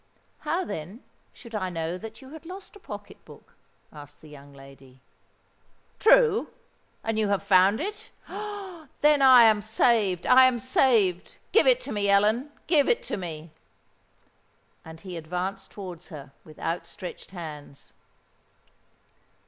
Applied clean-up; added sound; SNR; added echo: none; none; none; none.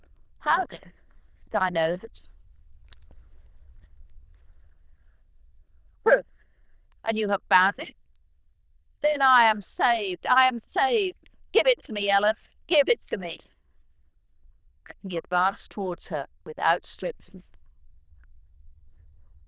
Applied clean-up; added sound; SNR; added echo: neural diffusion model UNIVERSE++.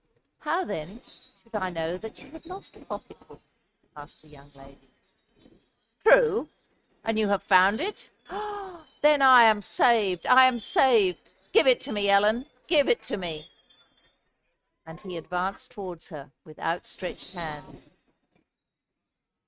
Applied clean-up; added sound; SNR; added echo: neural mask model RNNoise.